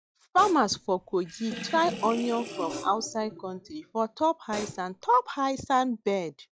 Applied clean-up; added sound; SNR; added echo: classical method log-MMSE.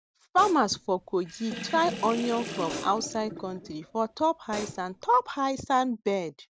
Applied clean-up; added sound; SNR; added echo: none; Sink (filling or washing) / Water + Hi-hat; 11 dB; none.